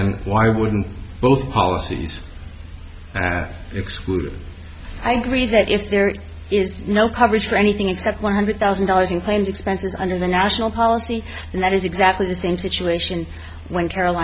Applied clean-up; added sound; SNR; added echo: none; none; none; none.